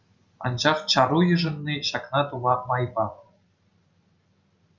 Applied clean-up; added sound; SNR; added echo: none; none; none; none.